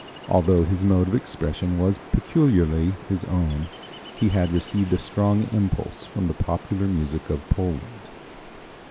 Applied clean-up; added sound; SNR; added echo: none; Ocean; 18 dB; none.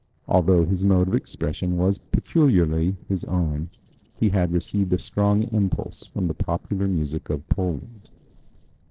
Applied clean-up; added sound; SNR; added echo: neural separator model SepFormer DNS4.